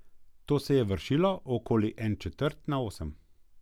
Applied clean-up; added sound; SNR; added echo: none; none; none; none.